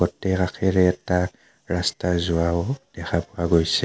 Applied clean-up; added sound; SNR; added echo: none; none; none; none.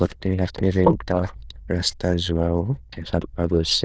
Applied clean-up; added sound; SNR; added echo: neural diffusion model UNIVERSE++.